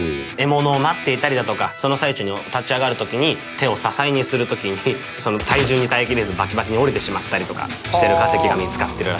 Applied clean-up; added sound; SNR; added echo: none; none; none; none.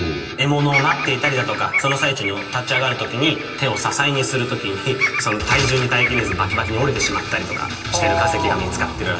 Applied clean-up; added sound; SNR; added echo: none; Bird vocalization, bird call, bird song; 6 dB; reverberation time 2.2 s.